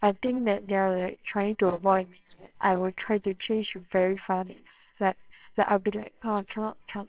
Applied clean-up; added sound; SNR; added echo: neural separator model SepFormer WHAMR!.